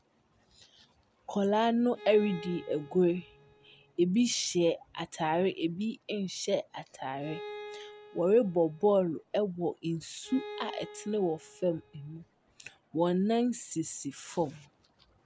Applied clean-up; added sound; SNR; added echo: none; Bowed string instrument; 17 dB; none.